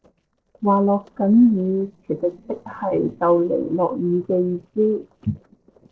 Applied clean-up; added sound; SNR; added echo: neural separator model SepFormer DNS4.